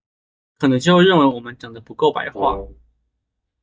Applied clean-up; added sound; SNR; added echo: neural mask model DeepFilterNet 3.